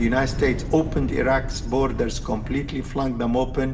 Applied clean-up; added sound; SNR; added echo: none; Thunder / Explosion; 6 dB; reverberation time 0.8 s.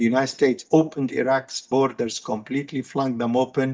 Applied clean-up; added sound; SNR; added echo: neural mask model DeepFilterNet 3.